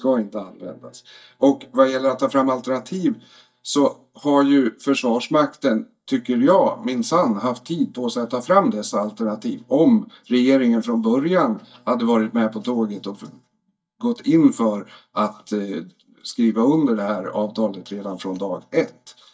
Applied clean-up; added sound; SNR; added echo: neural mask model DeepFilterNet 3.